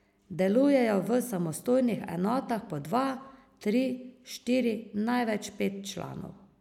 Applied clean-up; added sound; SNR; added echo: none; none; none; none.